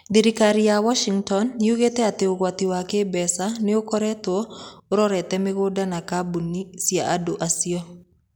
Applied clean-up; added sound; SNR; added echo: none; none; none; none.